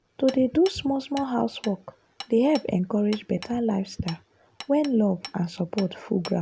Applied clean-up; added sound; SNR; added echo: none; Hammer; 19 dB; none.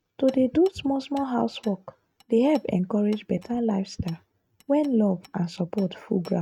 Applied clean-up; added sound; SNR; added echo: neural mask model RNNoise.